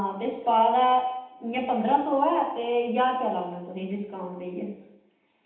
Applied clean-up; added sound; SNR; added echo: none; none; none; reverberation time 0.8 s.